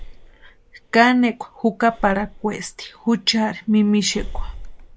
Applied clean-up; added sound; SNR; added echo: none; Breathing; 14 dB; none.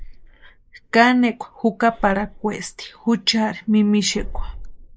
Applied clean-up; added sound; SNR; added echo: neural mask model Resemble Enhance denoiser.